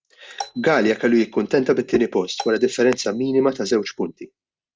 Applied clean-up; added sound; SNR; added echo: neural mask model RNNoise.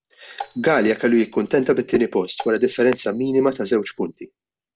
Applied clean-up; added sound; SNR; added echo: none; Marimba, xylophone; 20 dB; none.